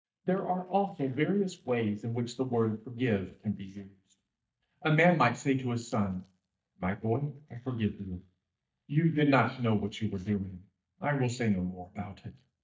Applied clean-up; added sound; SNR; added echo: neural mask model DeepFilterNet 3.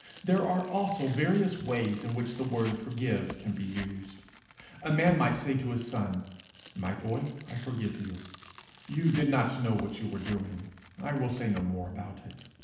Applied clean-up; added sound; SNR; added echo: none; Tearing; 18 dB; reverberation time 0.8 s.